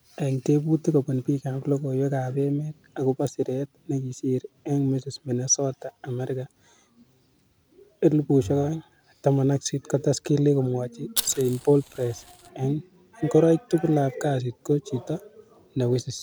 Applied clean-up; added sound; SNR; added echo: none; Fire; 9 dB; none.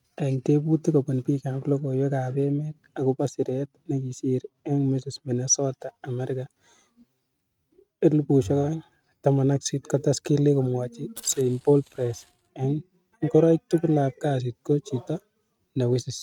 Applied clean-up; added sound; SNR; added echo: neural mask model RNNoise.